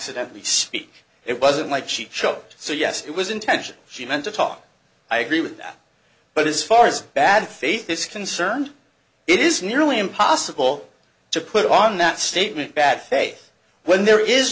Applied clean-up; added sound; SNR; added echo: none; none; none; none.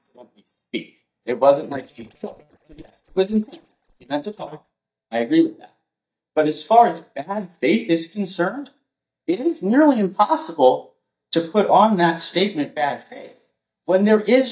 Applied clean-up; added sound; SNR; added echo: neural mask model DeepFilterNet 3.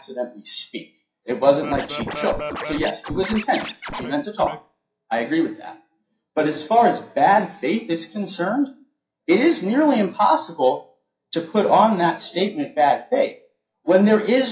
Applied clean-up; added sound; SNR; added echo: classical method WPE with log-MMSE.